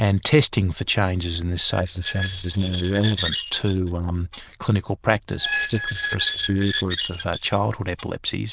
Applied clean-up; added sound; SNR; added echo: neural diffusion model UNIVERSE++.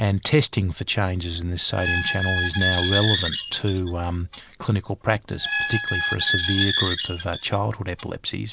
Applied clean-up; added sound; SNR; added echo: none; Squeak; 0 dB; none.